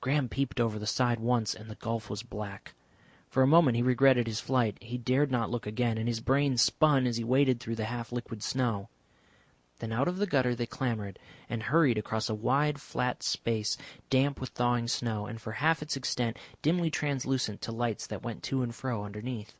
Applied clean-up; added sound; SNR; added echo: none; none; none; none.